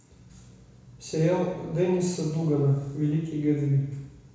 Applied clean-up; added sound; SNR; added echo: none; none; none; reverberation time 1.0 s.